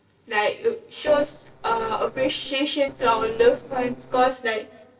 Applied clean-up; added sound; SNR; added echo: neural separator model SepFormer DNS4.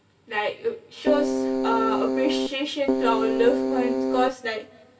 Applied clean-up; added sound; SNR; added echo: none; Keyboard (musical); -3 dB; reverberation time 2.8 s.